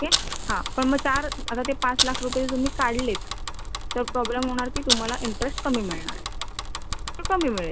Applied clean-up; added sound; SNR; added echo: none; Fire + Bicycle; 1 dB; none.